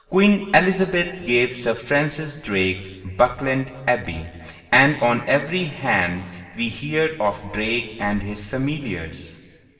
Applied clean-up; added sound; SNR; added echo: none; none; none; reverberation time 2.3 s.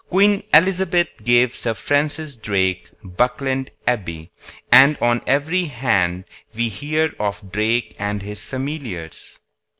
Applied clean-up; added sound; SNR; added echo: none; none; none; none.